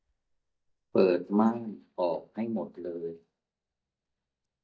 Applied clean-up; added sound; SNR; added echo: neural mask model DeepFilterNet 3.